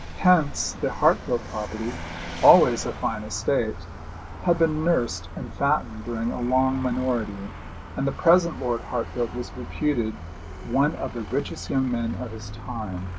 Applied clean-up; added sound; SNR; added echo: none; Vehicle; 11 dB; none.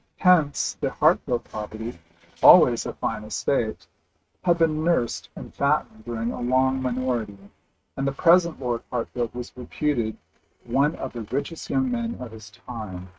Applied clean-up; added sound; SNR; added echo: neural mask model RNNoise.